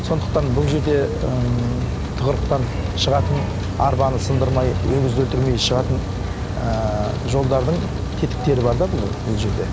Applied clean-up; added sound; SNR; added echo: none; Rain; 2 dB; none.